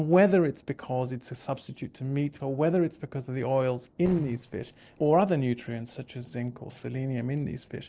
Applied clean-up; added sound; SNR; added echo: neural separator model SepFormer DNS4.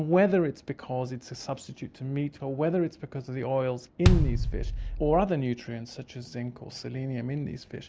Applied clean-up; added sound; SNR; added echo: none; Bass drum; -2 dB; none.